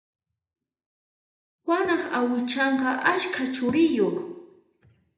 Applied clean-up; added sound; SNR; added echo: none; none; none; reverberation time 0.8 s.